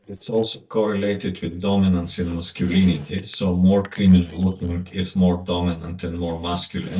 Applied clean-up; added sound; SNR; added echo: neural mask model DeepFilterNet 3.